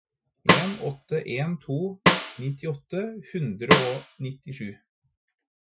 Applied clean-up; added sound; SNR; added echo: classical method Wiener filter.